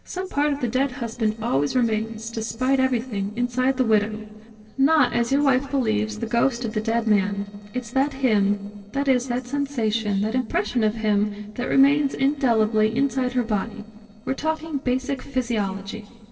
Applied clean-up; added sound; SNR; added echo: neural separator model SepFormer DNS4.